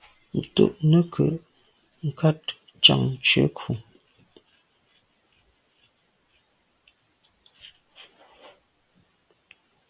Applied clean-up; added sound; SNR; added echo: none; none; none; none.